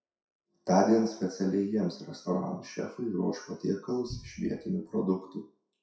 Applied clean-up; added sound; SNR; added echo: classical method WPE with log-MMSE.